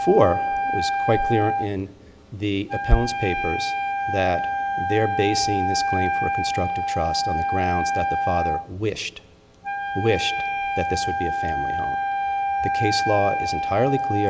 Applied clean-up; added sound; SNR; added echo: none; Wind instrument, woodwind instrument; 0 dB; none.